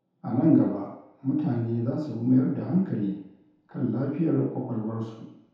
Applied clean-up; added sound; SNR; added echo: none; none; none; reverberation time 0.8 s.